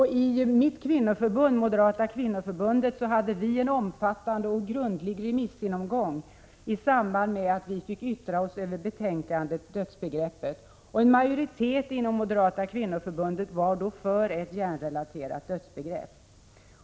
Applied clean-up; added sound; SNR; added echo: none; none; none; none.